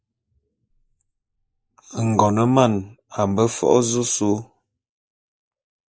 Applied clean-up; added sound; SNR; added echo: neural mask model Resemble Enhance denoiser.